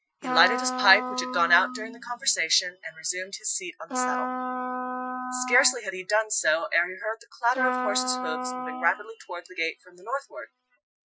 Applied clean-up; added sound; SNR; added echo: classical method Wiener filter.